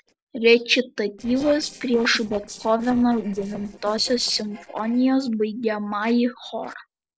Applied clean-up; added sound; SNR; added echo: neural separator model SepFormer DNS4.